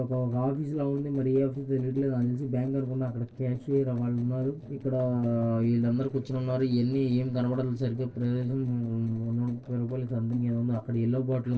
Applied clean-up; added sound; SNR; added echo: neural separator model SepFormer DNS4.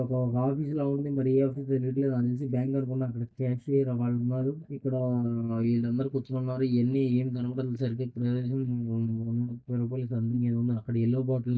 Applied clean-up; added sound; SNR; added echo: neural mask model DeepFilterNet 3.